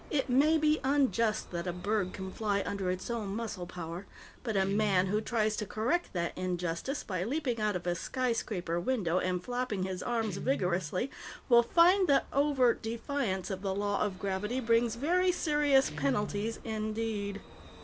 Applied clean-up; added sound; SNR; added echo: none; Vehicle + Guitar; 17 dB; none.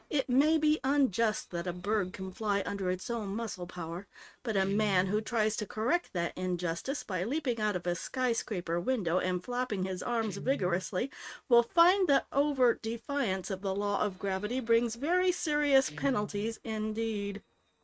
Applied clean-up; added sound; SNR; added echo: neural mask model RNNoise.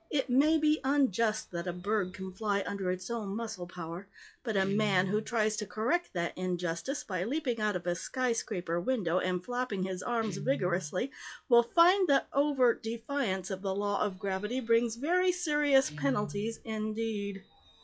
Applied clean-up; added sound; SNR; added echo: classical method log-MMSE.